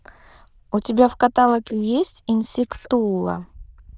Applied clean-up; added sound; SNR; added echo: neural diffusion model UNIVERSE++.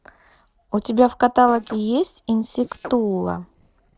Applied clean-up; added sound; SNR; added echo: neural separator model SepFormer DNS4.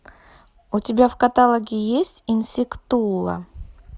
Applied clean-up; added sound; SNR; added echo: none; none; none; none.